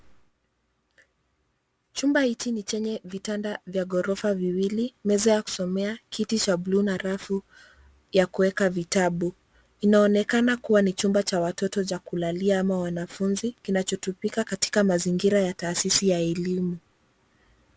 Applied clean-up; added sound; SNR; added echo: none; none; none; none.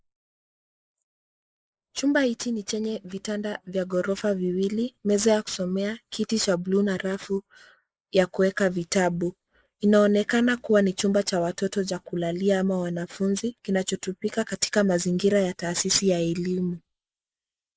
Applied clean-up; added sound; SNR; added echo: neural mask model Resemble Enhance denoiser.